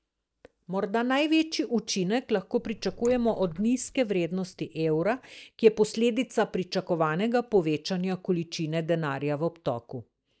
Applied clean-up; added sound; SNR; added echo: neural mask model DeepFilterNet 3.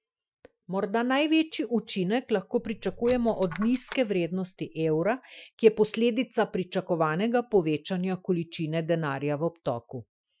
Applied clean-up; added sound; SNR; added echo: classical method Wiener filter.